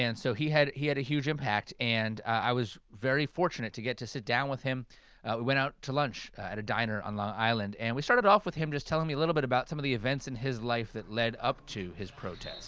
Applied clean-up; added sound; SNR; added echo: none; none; none; none.